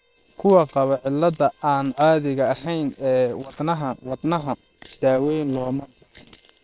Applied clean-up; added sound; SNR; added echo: neural separator model SepFormer WHAM!.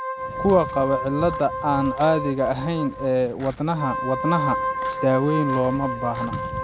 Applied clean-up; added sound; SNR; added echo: none; Wind instrument, woodwind instrument; 6 dB; none.